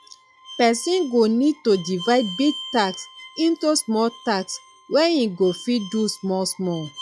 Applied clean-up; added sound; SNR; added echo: classical method log-MMSE.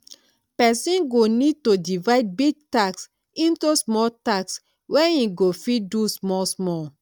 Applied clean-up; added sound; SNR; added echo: none; none; none; none.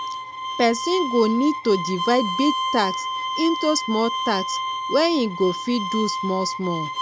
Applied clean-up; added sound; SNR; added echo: none; Bowed string instrument; 5 dB; none.